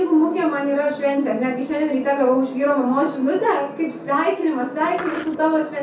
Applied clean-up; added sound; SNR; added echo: none; Skateboard; 14 dB; reverberation time 0.6 s.